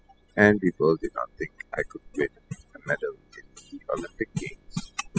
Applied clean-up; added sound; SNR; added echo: classical method spectral subtraction.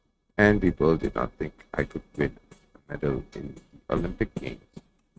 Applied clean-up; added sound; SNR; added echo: neural mask model RNNoise.